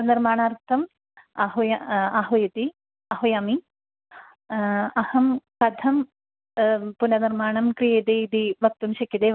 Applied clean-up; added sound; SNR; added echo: none; none; none; none.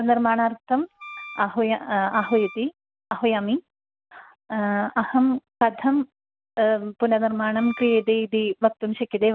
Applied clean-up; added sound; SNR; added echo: none; Wind instrument, woodwind instrument; 17 dB; none.